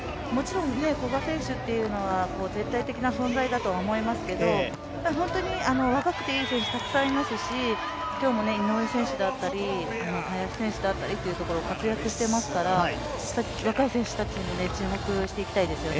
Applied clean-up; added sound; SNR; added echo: none; Musical instrument; 18 dB; none.